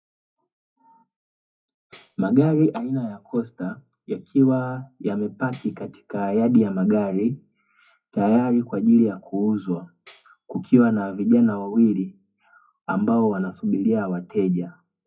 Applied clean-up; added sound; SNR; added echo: classical method WPE with log-MMSE.